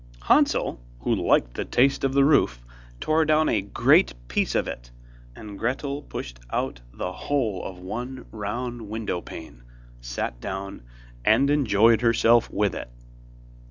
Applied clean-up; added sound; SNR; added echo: none; none; none; none.